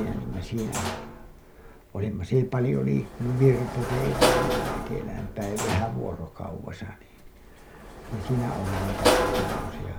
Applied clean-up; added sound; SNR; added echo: none; Sliding door / Slam; 1 dB; none.